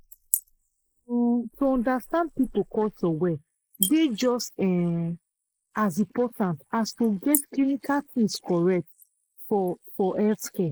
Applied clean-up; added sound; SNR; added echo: neural mask model Resemble Enhance denoiser.